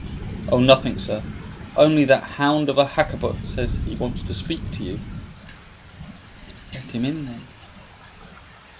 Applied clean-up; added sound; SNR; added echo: none; Thunder / Rain; 9 dB; none.